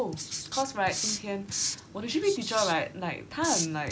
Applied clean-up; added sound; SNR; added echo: none; Writing; 4 dB; none.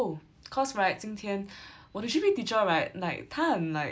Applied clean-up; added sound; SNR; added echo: none; none; none; none.